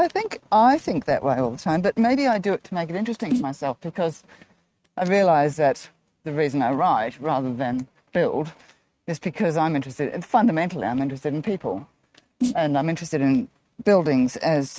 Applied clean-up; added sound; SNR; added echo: neural mask model RNNoise.